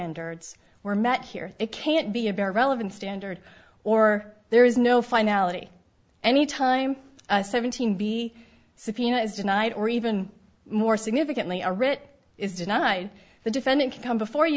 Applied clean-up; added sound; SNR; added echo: none; none; none; none.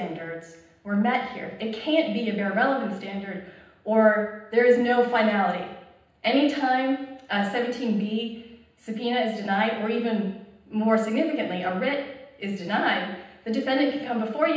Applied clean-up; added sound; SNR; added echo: none; none; none; reverberation time 0.9 s.